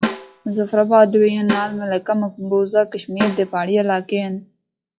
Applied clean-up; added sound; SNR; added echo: classical method log-MMSE.